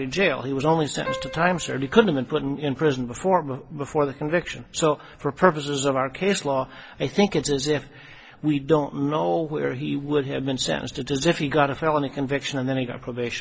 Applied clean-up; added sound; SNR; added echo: none; Keyboard (musical); 12 dB; none.